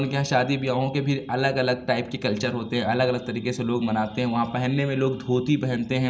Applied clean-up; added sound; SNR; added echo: none; none; none; none.